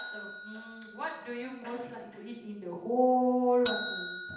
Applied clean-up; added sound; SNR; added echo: none; Bell; 6 dB; reverberation time 0.8 s.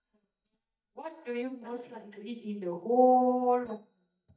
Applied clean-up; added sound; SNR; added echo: neural mask model DeepFilterNet 3.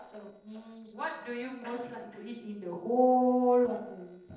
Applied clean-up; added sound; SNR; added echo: neural separator model SepFormer DNS4.